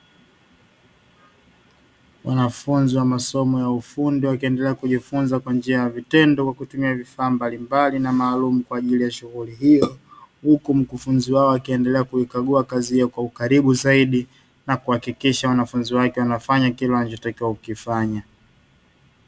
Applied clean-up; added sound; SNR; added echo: none; none; none; none.